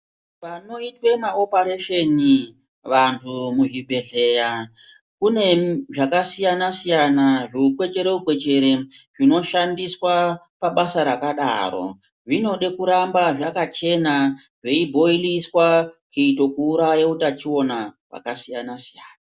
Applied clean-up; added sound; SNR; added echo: none; none; none; none.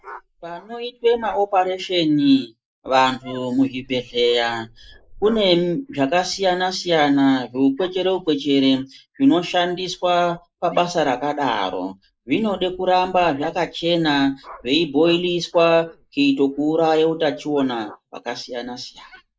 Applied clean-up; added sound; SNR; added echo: neural mask model Resemble Enhance denoiser.